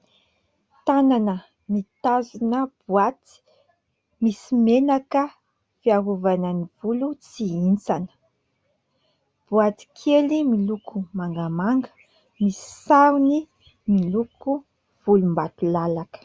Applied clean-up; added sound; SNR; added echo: none; none; none; none.